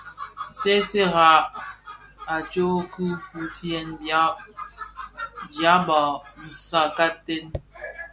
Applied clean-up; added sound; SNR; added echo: none; none; none; none.